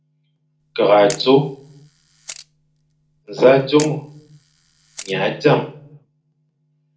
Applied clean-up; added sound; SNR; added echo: none; Camera; 19 dB; reverberation time 0.4 s.